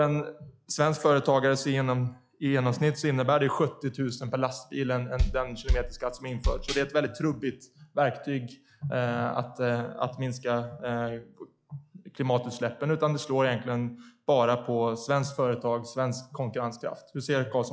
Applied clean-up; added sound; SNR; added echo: classical method log-MMSE.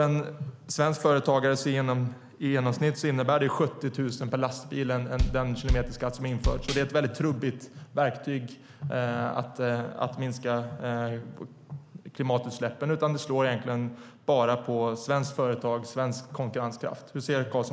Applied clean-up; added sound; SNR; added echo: none; Bass drum; 2 dB; none.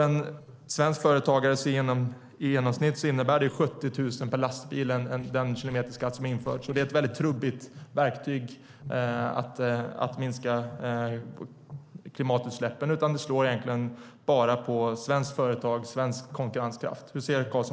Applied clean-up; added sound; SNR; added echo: neural separator model SepFormer DNS4.